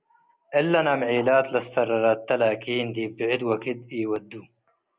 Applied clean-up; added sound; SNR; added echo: none; none; none; none.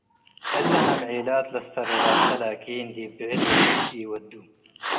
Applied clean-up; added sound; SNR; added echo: none; Cat; -4 dB; reverberation time 1.2 s.